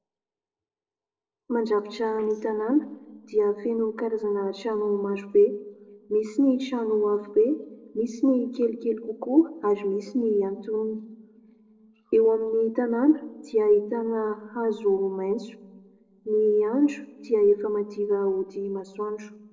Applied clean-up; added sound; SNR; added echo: neural separator model SepFormer DNS4.